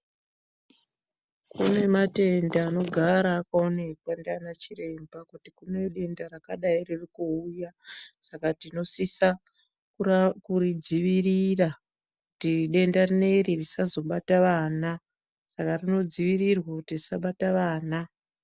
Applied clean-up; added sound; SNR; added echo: none; none; none; none.